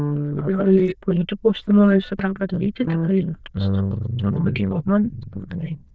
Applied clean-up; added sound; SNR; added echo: neural diffusion model UNIVERSE++.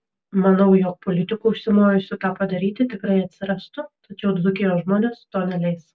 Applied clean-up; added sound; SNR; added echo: none; none; none; none.